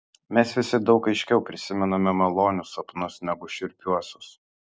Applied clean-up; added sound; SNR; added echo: none; none; none; none.